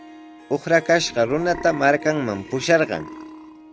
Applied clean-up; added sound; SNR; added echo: none; Harp + Burping, eructation; 15 dB; none.